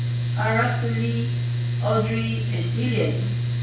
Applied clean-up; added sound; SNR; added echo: none; Mechanical fan; -4 dB; reverberation time 0.6 s.